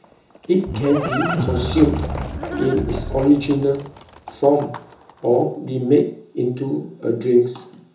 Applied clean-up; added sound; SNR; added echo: none; Livestock, farm animals, working animals; 9 dB; reverberation time 0.6 s.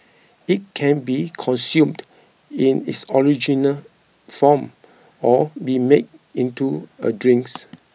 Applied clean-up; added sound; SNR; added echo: none; none; none; none.